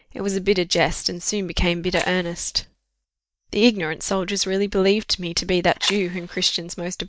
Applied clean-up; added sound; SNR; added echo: neural mask model DeepFilterNet 3.